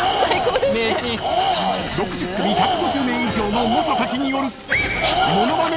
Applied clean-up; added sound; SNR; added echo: none; Tools; 2 dB; none.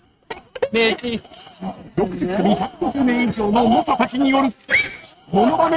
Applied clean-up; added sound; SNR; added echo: neural mask model RNNoise.